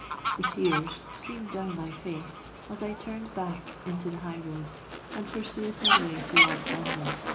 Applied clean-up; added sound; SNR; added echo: none; Fowl; -3 dB; reverberation time 0.4 s.